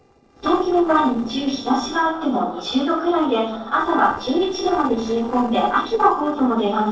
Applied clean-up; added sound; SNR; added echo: neural separator model SepFormer DNS4.